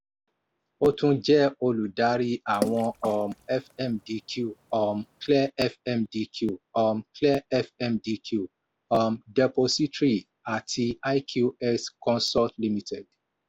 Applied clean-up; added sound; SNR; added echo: none; Water / Splash, splatter; 13 dB; none.